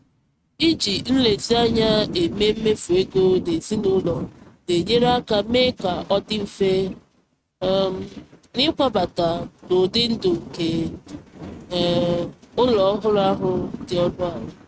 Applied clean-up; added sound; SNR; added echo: neural mask model RNNoise.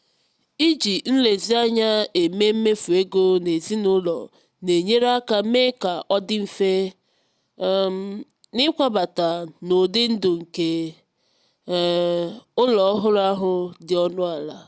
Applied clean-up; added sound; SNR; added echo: none; none; none; none.